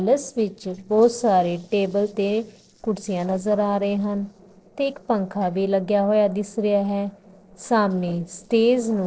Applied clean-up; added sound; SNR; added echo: neural separator model SepFormer DNS4.